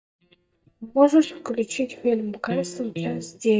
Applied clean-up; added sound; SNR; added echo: neural mask model DeepFilterNet 3.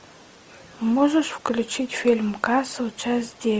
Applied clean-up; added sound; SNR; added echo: none; none; none; none.